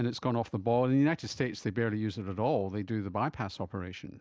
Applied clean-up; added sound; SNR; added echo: none; none; none; none.